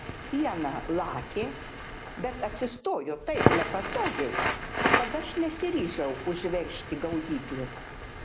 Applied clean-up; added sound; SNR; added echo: none; Crackle; 0 dB; none.